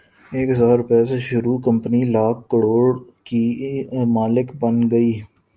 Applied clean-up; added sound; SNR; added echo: none; none; none; none.